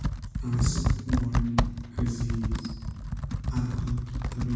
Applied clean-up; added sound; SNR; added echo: none; Computer keyboard; -3 dB; reverberation time 1.2 s.